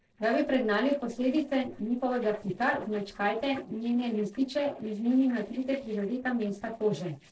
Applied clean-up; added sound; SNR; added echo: neural separator model SepFormer DNS4.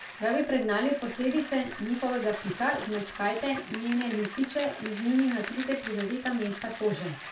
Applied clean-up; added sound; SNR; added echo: none; Bicycle; 12 dB; reverberation time 0.3 s.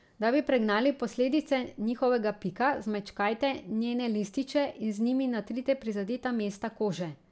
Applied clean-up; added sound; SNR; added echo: none; none; none; none.